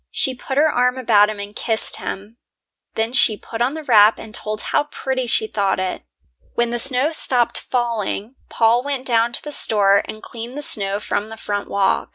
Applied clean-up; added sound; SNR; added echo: none; none; none; none.